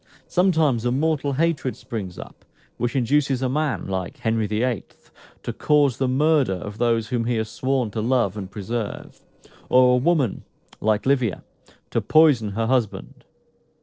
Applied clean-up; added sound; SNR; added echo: neural separator model SepFormer DNS4.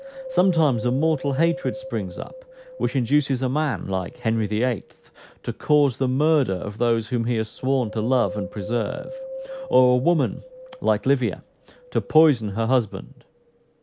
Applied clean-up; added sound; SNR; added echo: none; Wind; 15 dB; none.